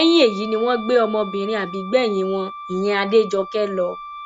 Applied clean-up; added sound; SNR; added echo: none; Wind instrument, woodwind instrument; 14 dB; none.